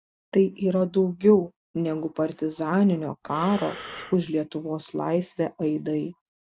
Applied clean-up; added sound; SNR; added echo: none; Breathing; 14 dB; none.